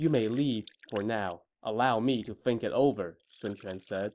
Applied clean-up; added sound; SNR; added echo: neural mask model Resemble Enhance denoiser.